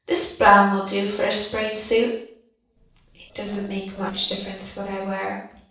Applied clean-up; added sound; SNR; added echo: neural separator model SepFormer DNS4.